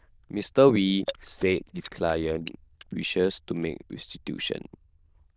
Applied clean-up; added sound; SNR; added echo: neural diffusion model UNIVERSE++.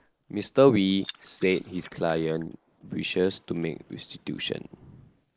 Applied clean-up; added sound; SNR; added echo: neural mask model Resemble Enhance denoiser.